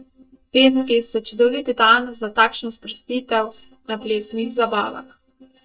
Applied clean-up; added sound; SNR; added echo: neural mask model DeepFilterNet 3.